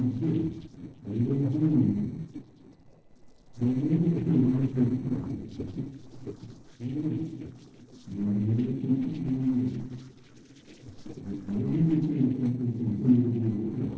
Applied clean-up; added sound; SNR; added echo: neural separator model SepFormer DNS4.